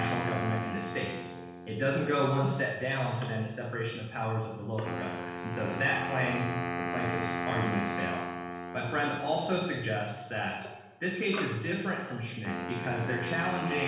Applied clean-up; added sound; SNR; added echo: none; Wind instrument, woodwind instrument; 6 dB; reverberation time 1.1 s.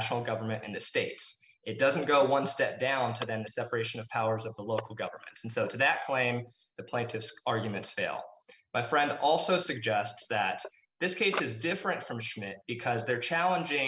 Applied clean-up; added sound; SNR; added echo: none; none; none; none.